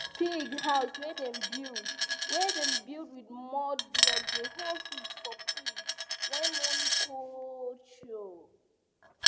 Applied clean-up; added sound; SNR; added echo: none; Coin (dropping); -5 dB; none.